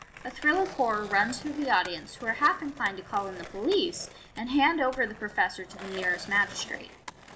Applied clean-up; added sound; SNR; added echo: none; Skateboard; 16 dB; none.